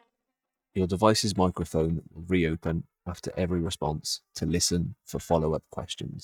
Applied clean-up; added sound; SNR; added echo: neural mask model DeepFilterNet 3.